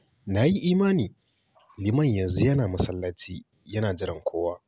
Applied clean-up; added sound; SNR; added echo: none; none; none; none.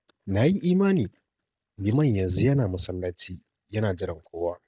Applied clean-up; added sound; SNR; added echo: neural mask model DeepFilterNet 3.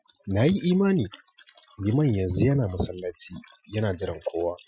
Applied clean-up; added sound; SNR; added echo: classical method Wiener filter.